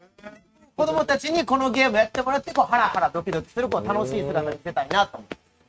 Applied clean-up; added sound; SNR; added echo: neural mask model RNNoise.